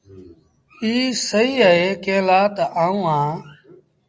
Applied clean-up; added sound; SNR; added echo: none; none; none; none.